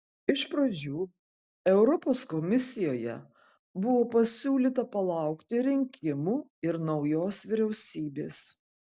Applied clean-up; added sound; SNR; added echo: none; none; none; none.